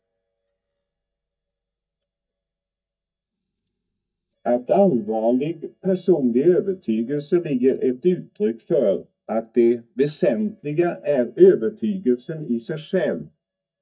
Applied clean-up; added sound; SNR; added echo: neural mask model DeepFilterNet 3.